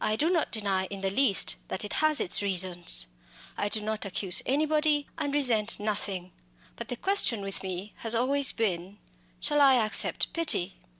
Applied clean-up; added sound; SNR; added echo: none; none; none; none.